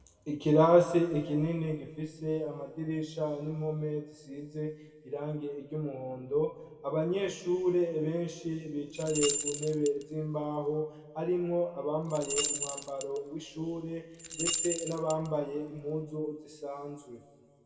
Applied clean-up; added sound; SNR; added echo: none; Rattle / Keys jangling; 5 dB; reverberation time 1.8 s.